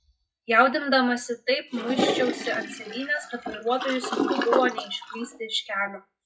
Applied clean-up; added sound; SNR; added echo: classical method WPE with log-MMSE.